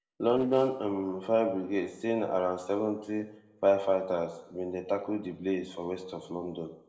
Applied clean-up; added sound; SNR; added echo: neural separator model SepFormer DNS4.